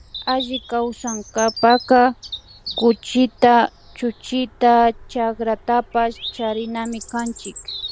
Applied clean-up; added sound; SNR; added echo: none; Bird vocalization, bird call, bird song; 15 dB; none.